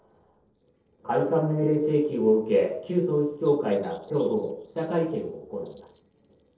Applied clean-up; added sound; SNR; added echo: neural separator model SepFormer DNS4.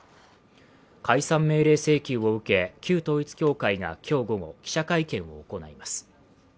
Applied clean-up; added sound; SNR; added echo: none; none; none; none.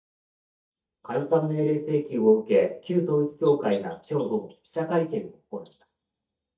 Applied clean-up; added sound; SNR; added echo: neural mask model DeepFilterNet 3.